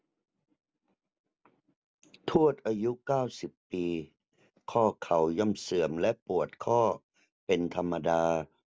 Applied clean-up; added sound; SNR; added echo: none; none; none; none.